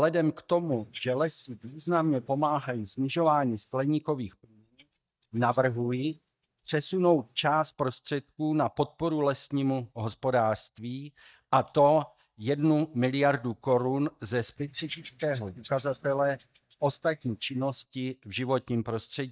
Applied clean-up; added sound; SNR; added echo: neural mask model DeepFilterNet 3.